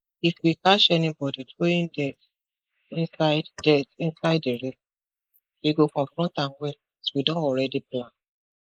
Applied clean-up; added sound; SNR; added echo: neural mask model Resemble Enhance denoiser.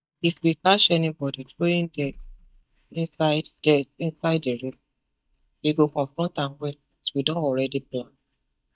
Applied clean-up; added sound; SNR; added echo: neural mask model DeepFilterNet 3.